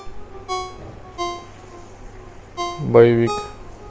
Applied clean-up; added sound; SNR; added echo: none; Ringtone; 10 dB; none.